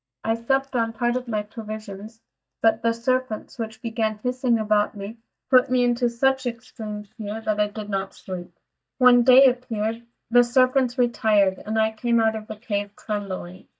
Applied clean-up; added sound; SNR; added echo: neural mask model DeepFilterNet 3.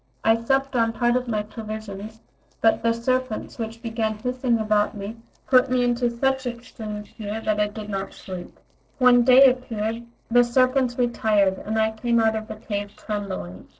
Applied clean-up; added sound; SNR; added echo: neural separator model SepFormer DNS4.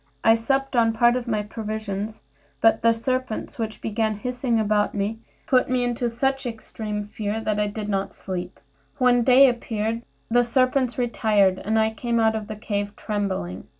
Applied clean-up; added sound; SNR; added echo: none; none; none; none.